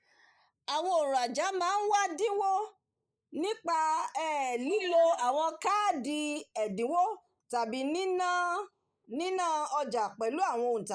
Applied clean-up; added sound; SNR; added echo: neural mask model Resemble Enhance denoiser.